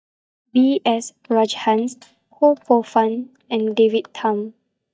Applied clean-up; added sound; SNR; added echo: neural mask model DeepFilterNet 3.